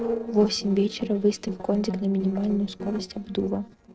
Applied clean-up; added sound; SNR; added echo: neural separator model SepFormer DNS4.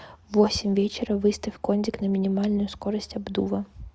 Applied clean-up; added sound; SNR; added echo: none; none; none; none.